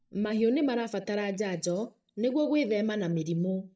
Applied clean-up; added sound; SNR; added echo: neural mask model DeepFilterNet 3.